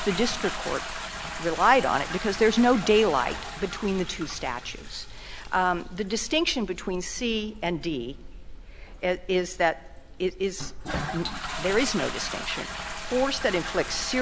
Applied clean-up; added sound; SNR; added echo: none; Toilet flush; 8 dB; none.